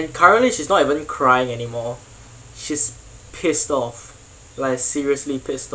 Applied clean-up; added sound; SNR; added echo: none; none; none; none.